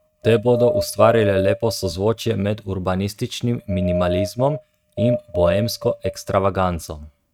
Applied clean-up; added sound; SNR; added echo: neural mask model RNNoise.